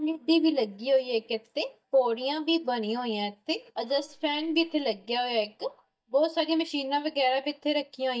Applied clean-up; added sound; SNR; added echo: neural mask model DeepFilterNet 3.